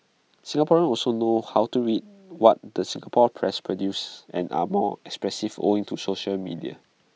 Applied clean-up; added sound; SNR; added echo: none; none; none; none.